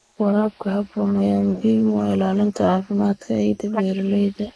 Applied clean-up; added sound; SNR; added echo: neural mask model Resemble Enhance denoiser.